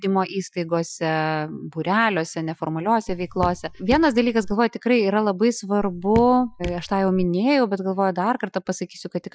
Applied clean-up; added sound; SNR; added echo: classical method Wiener filter.